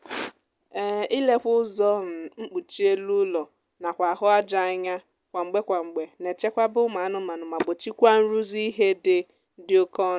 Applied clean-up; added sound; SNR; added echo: none; none; none; none.